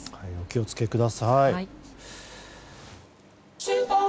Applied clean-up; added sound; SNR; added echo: none; none; none; none.